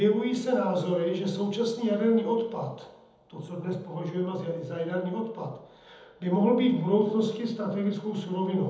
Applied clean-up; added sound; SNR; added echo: none; none; none; reverberation time 1.0 s.